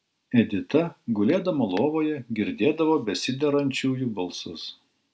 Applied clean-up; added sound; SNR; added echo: none; none; none; none.